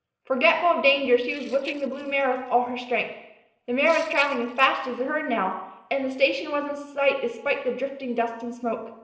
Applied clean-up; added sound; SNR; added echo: neural separator model SepFormer DNS4.